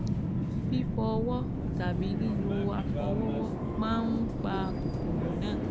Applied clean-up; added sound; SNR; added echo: none; Subway, metro, underground; -3 dB; none.